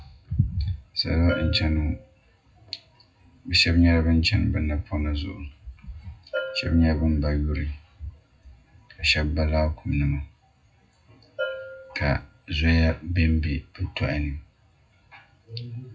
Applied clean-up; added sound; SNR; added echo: classical method WPE with log-MMSE.